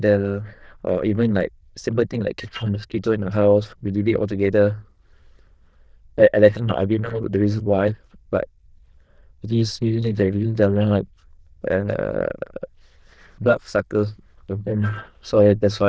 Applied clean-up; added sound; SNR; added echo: neural diffusion model UNIVERSE++.